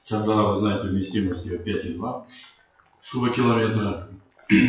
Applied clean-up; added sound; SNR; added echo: classical method WPE with log-MMSE.